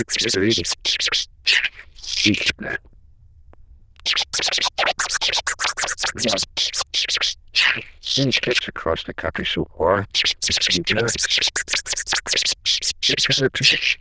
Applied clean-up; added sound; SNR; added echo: neural diffusion model UNIVERSE++.